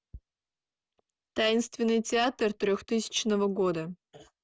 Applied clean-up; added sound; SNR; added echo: none; none; none; none.